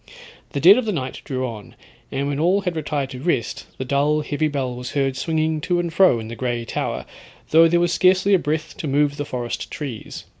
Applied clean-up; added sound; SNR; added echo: none; none; none; none.